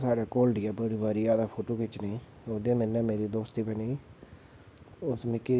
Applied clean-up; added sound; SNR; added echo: none; none; none; none.